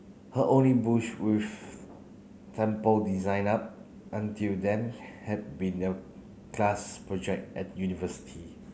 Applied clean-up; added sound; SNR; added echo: none; none; none; none.